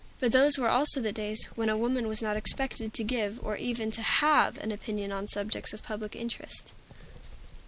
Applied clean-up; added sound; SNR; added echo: none; none; none; none.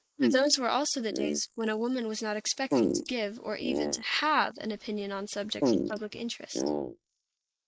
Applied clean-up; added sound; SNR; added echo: neural mask model Resemble Enhance denoiser.